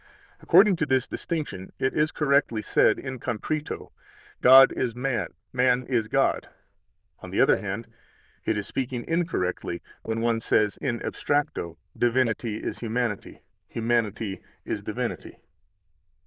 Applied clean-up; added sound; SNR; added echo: neural diffusion model UNIVERSE++.